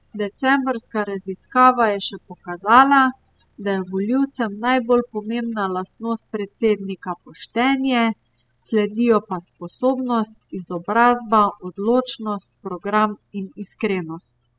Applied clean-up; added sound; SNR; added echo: classical method spectral subtraction.